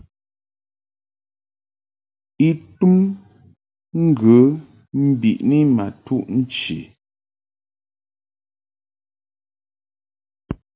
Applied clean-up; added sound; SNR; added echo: none; none; none; none.